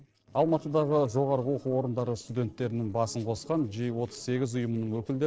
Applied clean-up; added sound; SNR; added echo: neural separator model SepFormer DNS4.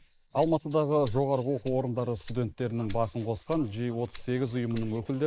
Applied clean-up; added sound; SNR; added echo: neural mask model Resemble Enhance denoiser.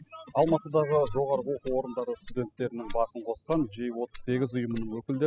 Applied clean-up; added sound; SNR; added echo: classical method spectral subtraction.